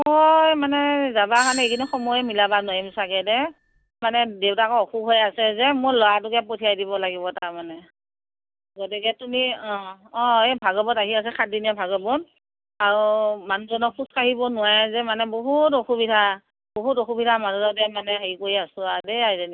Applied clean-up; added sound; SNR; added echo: none; Doorbell; 14 dB; none.